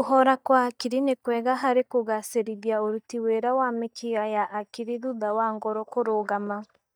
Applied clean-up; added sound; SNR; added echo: neural mask model DeepFilterNet 3.